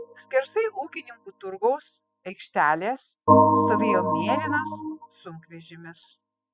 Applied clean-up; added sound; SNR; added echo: classical method spectral subtraction.